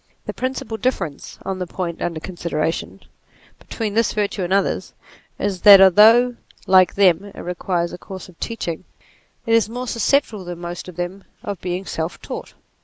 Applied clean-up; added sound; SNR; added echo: none; none; none; none.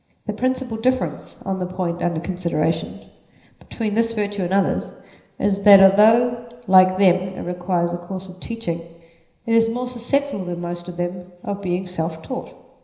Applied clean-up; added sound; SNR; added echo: none; none; none; reverberation time 0.9 s.